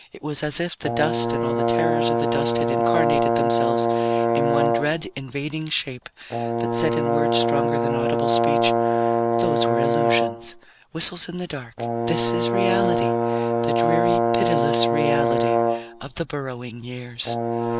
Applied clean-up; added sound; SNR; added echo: none; Brass instrument; -5 dB; none.